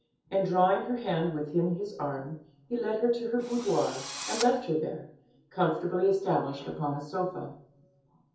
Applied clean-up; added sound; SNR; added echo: none; Drill; 10 dB; reverberation time 0.6 s.